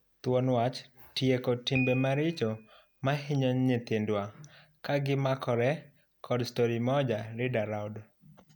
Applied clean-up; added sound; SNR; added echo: none; Piano; 19 dB; none.